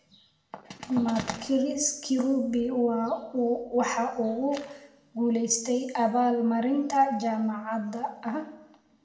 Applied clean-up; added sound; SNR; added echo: none; none; none; reverberation time 0.8 s.